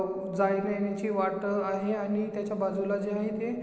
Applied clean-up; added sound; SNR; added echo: none; none; none; none.